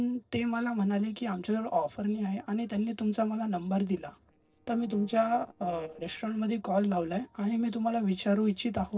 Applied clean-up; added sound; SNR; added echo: neural separator model SepFormer DNS4.